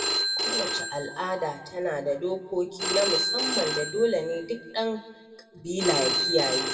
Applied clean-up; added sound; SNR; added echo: none; Telephone; 1 dB; reverberation time 1.3 s.